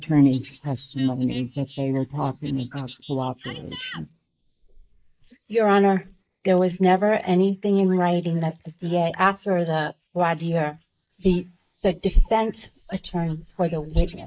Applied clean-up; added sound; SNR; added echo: neural mask model Resemble Enhance denoiser.